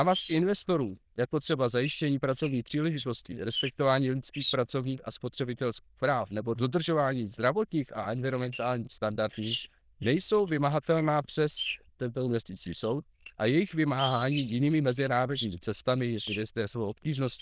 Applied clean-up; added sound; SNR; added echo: neural diffusion model UNIVERSE++.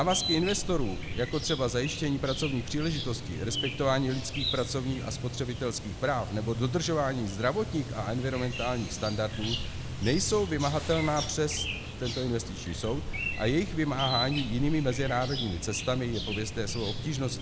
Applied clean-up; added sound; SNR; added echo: none; Chirp, tweet; 5 dB; none.